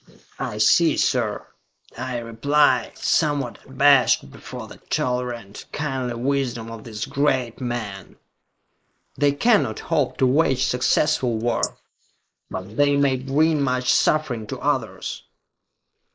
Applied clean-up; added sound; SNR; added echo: neural mask model Resemble Enhance denoiser.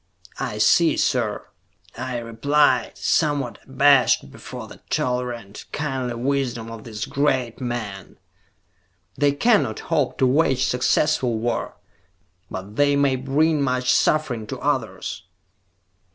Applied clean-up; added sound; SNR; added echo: none; none; none; none.